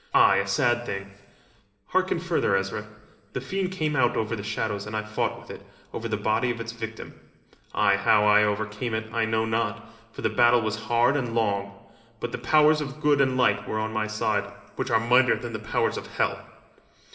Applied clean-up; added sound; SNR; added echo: none; none; none; reverberation time 1.2 s.